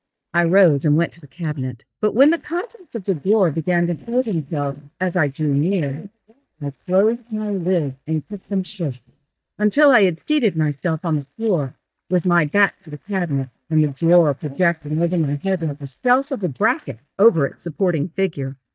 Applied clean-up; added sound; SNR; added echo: neural mask model DeepFilterNet 3.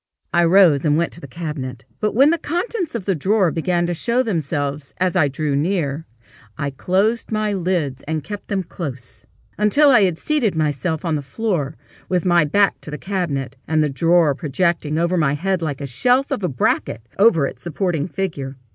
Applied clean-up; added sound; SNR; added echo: none; none; none; none.